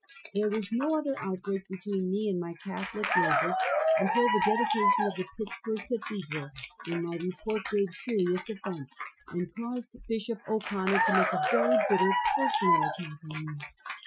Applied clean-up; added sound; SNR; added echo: classical method Wiener filter.